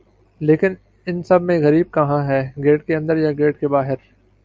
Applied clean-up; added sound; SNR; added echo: none; none; none; none.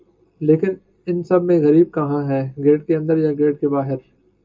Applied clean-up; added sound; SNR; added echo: none; none; none; reverberation time 0.2 s.